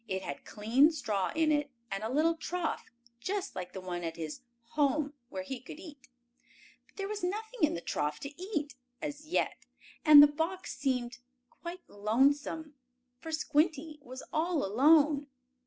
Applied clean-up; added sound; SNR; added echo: none; none; none; none.